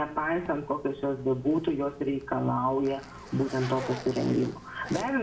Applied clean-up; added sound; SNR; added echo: none; Zipper (clothing); 16 dB; reverberation time 0.5 s.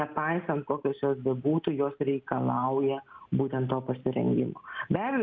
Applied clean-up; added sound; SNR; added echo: none; none; none; none.